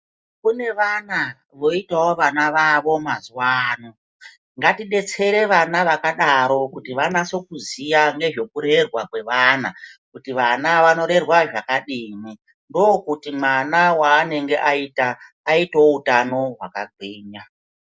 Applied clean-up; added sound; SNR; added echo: neural mask model DeepFilterNet 3.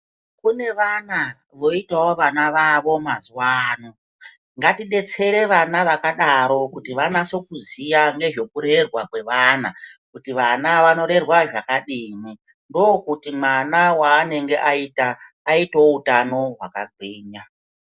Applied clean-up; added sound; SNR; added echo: neural separator model SepFormer DNS4.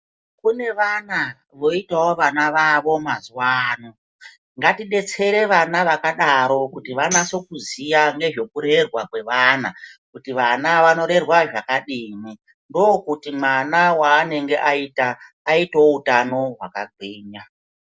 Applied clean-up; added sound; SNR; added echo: none; Tambourine; 10 dB; none.